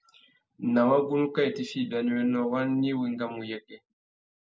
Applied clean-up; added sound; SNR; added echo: none; none; none; none.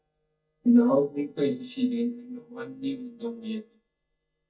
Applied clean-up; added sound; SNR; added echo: neural mask model DeepFilterNet 3.